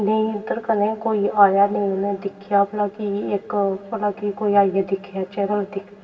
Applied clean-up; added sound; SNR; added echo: none; none; none; reverberation time 2.9 s.